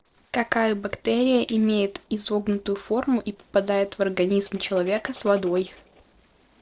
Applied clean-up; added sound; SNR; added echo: neural separator model SepFormer DNS4.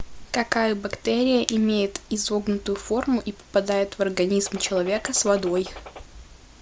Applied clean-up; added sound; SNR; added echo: none; Gunshot, gunfire; 17 dB; none.